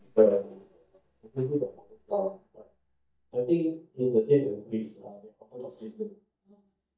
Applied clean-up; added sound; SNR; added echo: neural mask model DeepFilterNet 3.